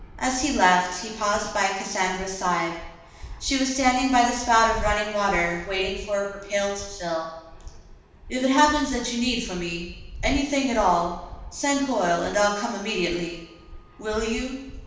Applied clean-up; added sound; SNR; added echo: none; Fixed-wing aircraft, airplane; 14 dB; reverberation time 0.9 s.